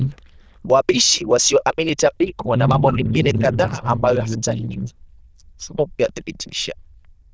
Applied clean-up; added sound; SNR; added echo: neural diffusion model UNIVERSE++.